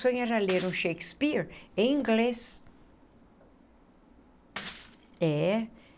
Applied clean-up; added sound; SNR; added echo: none; Shatter / Crushing; 13 dB; none.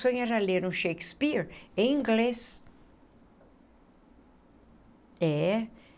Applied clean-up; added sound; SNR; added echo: none; none; none; none.